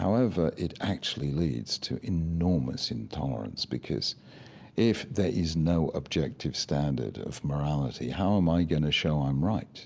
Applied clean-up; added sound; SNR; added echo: none; none; none; none.